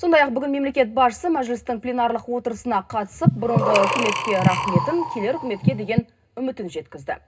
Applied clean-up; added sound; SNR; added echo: none; Breathing; -1 dB; reverberation time 0.2 s.